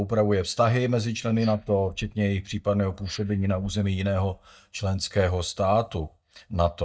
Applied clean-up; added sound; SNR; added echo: neural mask model DeepFilterNet 3.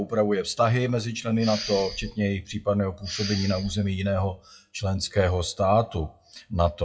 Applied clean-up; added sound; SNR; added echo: classical method WPE with log-MMSE.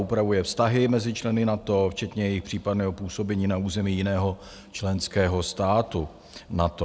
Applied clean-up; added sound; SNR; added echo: none; none; none; none.